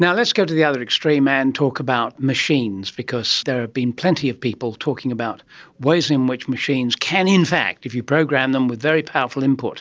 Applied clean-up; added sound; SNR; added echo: none; none; none; none.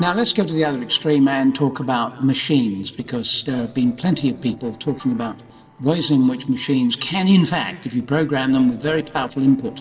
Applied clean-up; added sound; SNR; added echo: neural separator model SepFormer DNS4.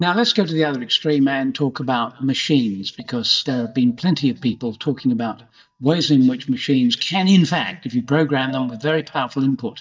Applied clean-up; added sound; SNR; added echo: neural mask model DeepFilterNet 3.